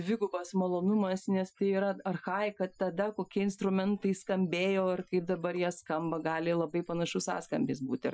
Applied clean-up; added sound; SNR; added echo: classical method Wiener filter.